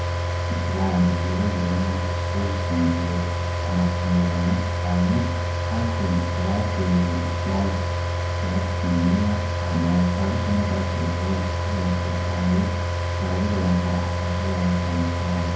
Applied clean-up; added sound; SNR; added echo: none; Car; -1 dB; reverberation time 0.9 s.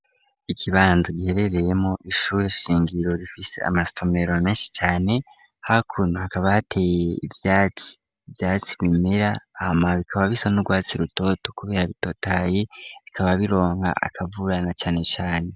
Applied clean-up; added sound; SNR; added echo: none; none; none; none.